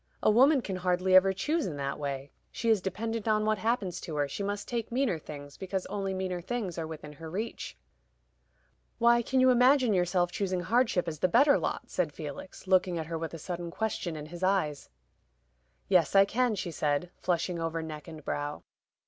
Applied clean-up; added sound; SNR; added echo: none; none; none; none.